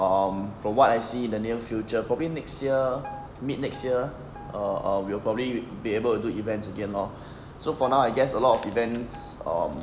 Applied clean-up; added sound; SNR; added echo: none; Guitar; 18 dB; none.